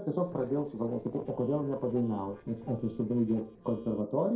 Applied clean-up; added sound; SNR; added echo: neural separator model SepFormer DNS4.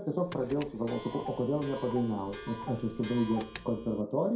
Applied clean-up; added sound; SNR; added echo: none; Clock; 12 dB; reverberation time 0.4 s.